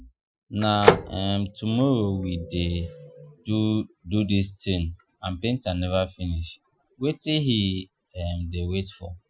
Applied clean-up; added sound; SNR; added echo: classical method Wiener filter.